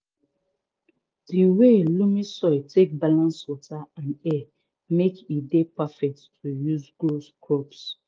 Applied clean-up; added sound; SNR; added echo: none; none; none; none.